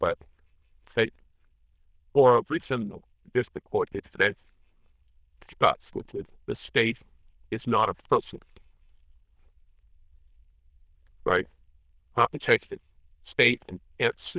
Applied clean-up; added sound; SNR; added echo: neural diffusion model UNIVERSE++.